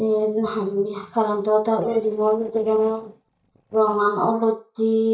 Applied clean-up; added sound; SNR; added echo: neural mask model DeepFilterNet 3.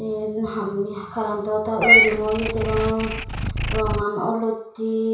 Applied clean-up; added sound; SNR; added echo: none; Meow / Purr; 0 dB; reverberation time 0.6 s.